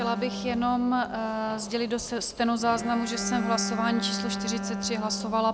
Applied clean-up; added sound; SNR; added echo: none; Bowed string instrument; 7 dB; none.